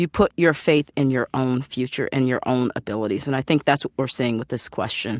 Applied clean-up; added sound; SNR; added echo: none; none; none; none.